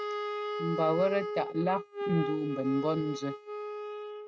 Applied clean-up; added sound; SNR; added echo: neural mask model RNNoise.